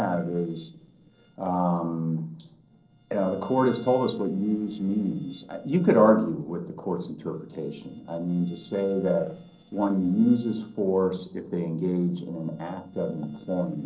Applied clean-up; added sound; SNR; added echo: neural separator model SepFormer DNS4.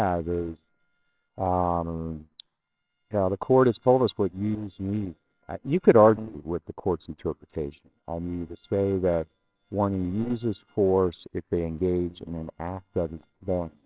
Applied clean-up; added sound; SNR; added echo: neural separator model SepFormer WHAMR!.